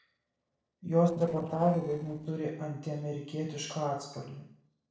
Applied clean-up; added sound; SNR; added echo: neural separator model SepFormer DNS4.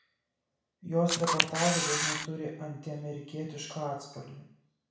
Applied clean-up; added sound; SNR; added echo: none; Camera; -5 dB; reverberation time 0.6 s.